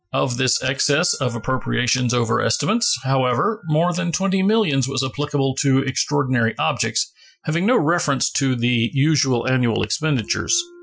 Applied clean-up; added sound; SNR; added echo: classical method Wiener filter.